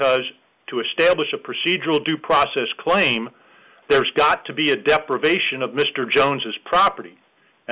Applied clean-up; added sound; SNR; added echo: none; none; none; none.